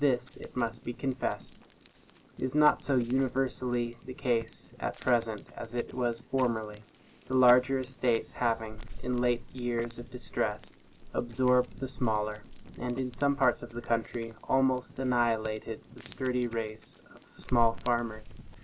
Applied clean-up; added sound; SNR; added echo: neural mask model Resemble Enhance denoiser.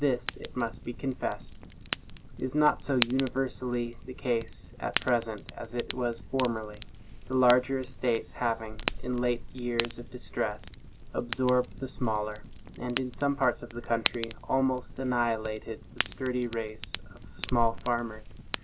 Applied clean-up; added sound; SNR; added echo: none; Fire; 9 dB; none.